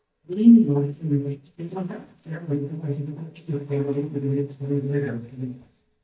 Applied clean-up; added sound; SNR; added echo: neural mask model DeepFilterNet 3.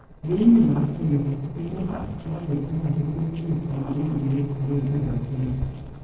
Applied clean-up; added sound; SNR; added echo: neural separator model SepFormer DNS4.